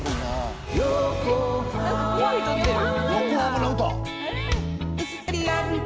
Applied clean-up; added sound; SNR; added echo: none; none; none; none.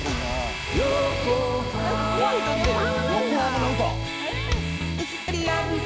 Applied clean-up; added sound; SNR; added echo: none; Domestic sounds, home sounds; 11 dB; none.